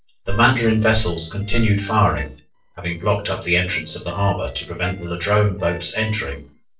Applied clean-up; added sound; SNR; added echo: neural separator model SepFormer DNS4.